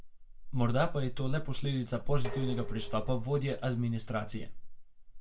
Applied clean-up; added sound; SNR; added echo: none; Dishes, pots, and pans; 16 dB; reverberation time 0.2 s.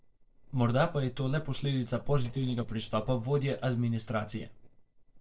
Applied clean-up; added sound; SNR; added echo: neural separator model SepFormer DNS4.